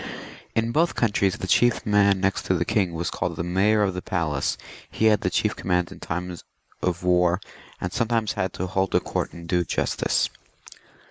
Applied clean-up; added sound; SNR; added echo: neural mask model Resemble Enhance denoiser.